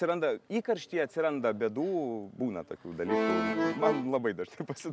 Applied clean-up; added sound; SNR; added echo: none; Accordion; -3 dB; none.